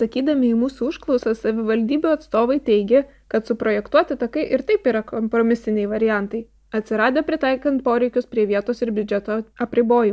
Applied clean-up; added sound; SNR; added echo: none; none; none; none.